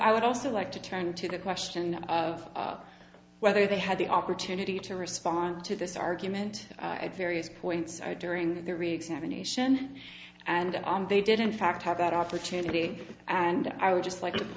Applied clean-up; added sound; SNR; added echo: none; none; none; none.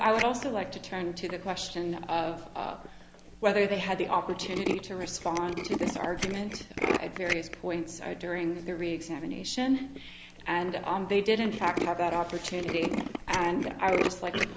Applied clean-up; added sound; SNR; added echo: none; Tools; 6 dB; none.